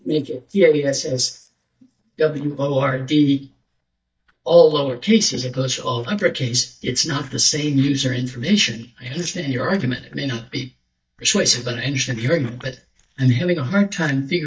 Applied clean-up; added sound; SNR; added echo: neural mask model DeepFilterNet 3.